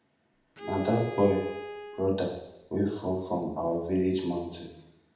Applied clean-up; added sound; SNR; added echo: none; Bowed string instrument; 11 dB; reverberation time 0.8 s.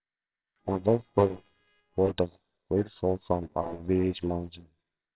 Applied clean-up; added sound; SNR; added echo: neural separator model SepFormer WHAMR!.